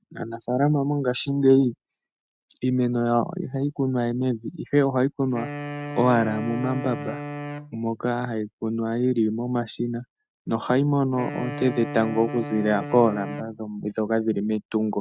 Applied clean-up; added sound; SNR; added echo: neural mask model RNNoise.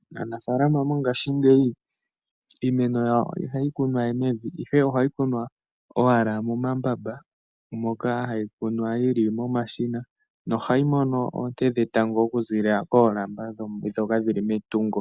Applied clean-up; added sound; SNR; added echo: none; none; none; none.